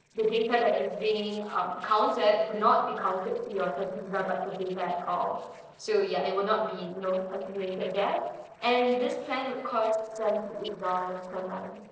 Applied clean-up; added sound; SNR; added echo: neural separator model SepFormer DNS4.